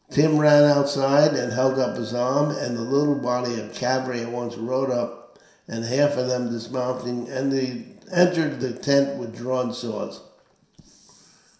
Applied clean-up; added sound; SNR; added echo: none; Alarm; 20 dB; reverberation time 0.7 s.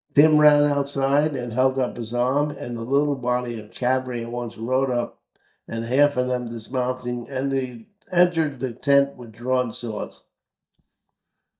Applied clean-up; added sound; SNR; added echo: neural mask model DeepFilterNet 3.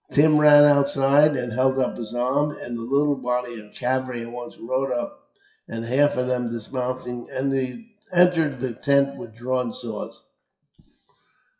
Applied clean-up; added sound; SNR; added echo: classical method WPE with log-MMSE.